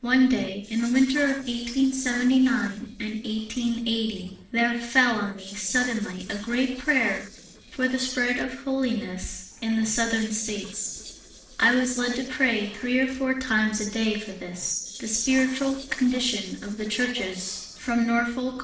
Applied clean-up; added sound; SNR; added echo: neural separator model SepFormer DNS4.